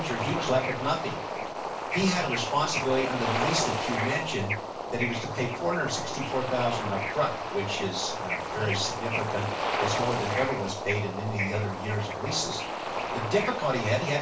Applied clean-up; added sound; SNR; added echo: none; Bird / Ocean; 2 dB; reverberation time 0.3 s.